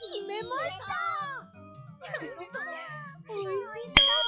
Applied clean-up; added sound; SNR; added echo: classical method log-MMSE.